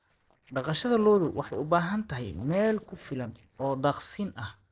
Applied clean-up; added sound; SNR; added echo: neural separator model SepFormer DNS4.